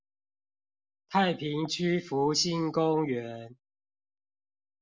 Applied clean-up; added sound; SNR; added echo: none; none; none; none.